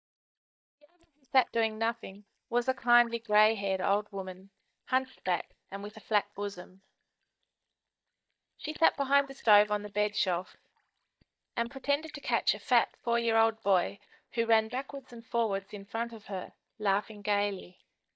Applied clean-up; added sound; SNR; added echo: neural mask model DeepFilterNet 3.